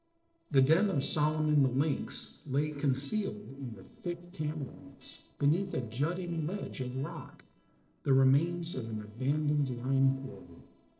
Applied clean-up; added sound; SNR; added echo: neural separator model SepFormer DNS4.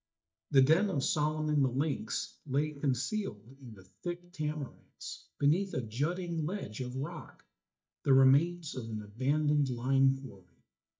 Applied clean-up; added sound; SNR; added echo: neural mask model DeepFilterNet 3.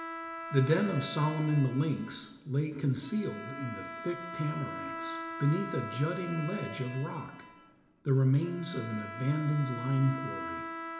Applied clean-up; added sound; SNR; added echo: none; Bowed string instrument; 10 dB; reverberation time 0.8 s.